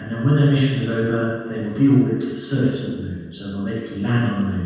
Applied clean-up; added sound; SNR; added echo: none; none; none; reverberation time 1.2 s.